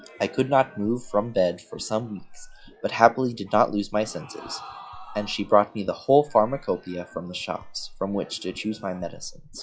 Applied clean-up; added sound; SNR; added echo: classical method log-MMSE.